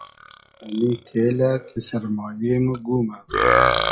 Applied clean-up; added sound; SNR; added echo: classical method log-MMSE.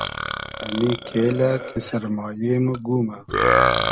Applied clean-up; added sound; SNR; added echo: none; Burping, eructation; 1 dB; none.